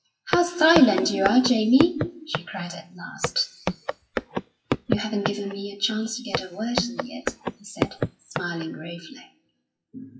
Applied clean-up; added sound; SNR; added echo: classical method WPE with log-MMSE.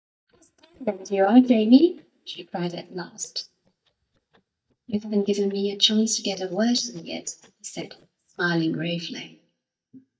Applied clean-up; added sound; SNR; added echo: neural mask model DeepFilterNet 3.